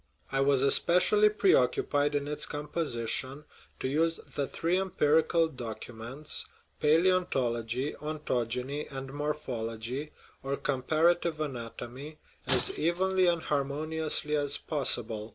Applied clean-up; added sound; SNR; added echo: none; Shatter; 12 dB; none.